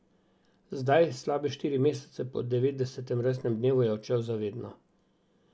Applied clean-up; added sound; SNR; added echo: none; none; none; none.